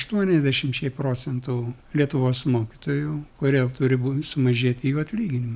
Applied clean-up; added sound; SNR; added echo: none; none; none; none.